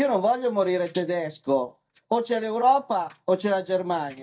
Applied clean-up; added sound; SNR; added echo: neural mask model DeepFilterNet 3.